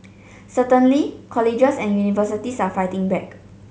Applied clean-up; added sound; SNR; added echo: none; none; none; none.